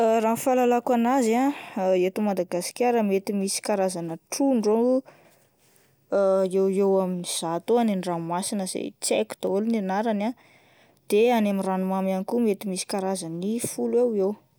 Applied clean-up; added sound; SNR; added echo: none; none; none; none.